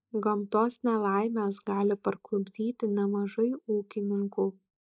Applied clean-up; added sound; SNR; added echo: neural mask model Resemble Enhance denoiser.